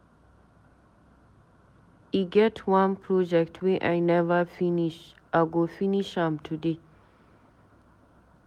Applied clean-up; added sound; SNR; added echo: none; none; none; none.